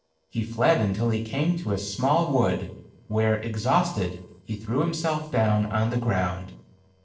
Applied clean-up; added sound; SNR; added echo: neural separator model SepFormer DNS4.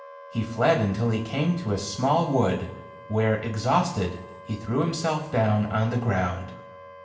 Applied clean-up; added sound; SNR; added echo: none; Wind instrument, woodwind instrument; 19 dB; reverberation time 0.8 s.